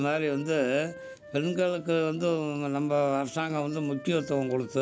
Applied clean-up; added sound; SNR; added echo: none; Wind instrument, woodwind instrument; 19 dB; none.